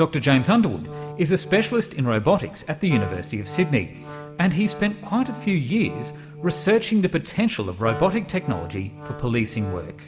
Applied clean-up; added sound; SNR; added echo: none; Wind instrument, woodwind instrument; 14 dB; reverberation time 1.3 s.